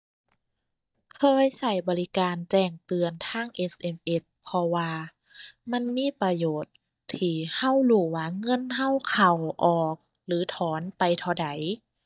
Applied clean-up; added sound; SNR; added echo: neural mask model DeepFilterNet 3.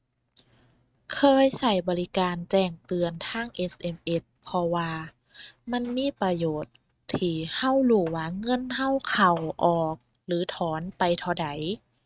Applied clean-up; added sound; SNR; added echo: neural mask model RNNoise.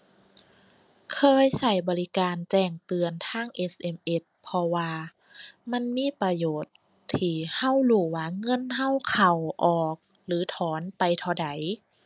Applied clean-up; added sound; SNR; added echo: none; none; none; none.